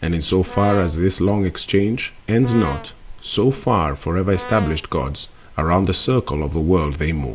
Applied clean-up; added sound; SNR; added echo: none; Brass instrument; 15 dB; none.